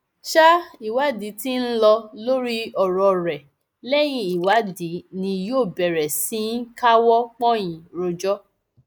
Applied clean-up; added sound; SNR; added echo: neural mask model Resemble Enhance denoiser.